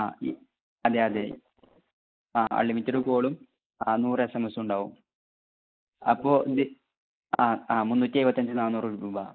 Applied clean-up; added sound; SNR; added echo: neural mask model Resemble Enhance denoiser.